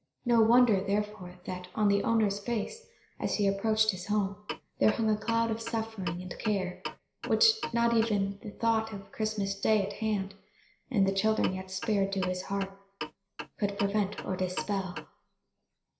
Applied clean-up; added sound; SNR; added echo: none; Clock; 12 dB; reverberation time 0.5 s.